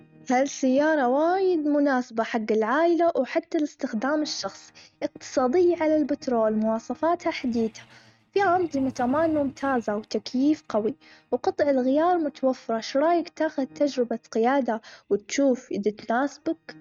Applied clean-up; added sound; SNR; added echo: neural mask model RNNoise.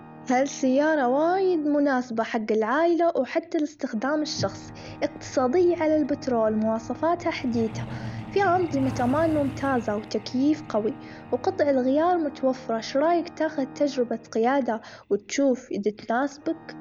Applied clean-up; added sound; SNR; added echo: none; Truck + Organ; 16 dB; none.